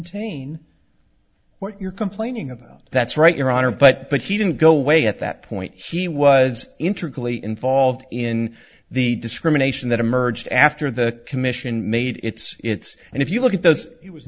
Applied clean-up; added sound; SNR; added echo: none; none; none; none.